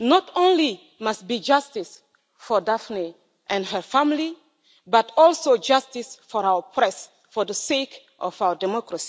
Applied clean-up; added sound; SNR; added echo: none; none; none; none.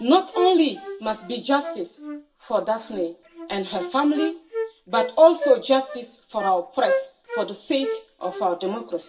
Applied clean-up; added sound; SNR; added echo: none; Wind instrument, woodwind instrument; 9 dB; reverberation time 0.2 s.